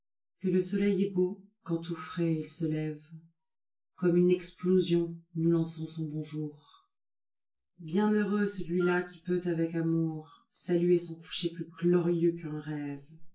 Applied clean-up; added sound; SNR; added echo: neural separator model SepFormer DNS4.